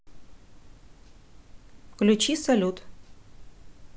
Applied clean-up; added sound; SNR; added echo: none; none; none; none.